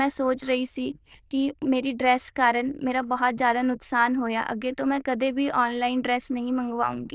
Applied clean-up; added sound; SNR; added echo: neural diffusion model UNIVERSE++.